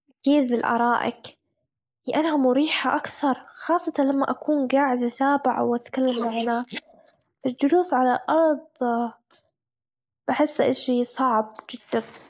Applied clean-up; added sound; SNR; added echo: neural mask model Resemble Enhance denoiser.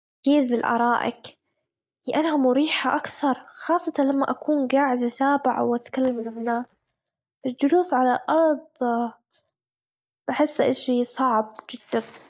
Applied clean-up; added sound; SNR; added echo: neural mask model DeepFilterNet 3.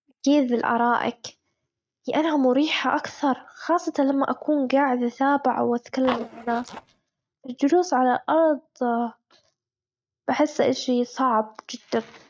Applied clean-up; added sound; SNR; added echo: neural mask model RNNoise.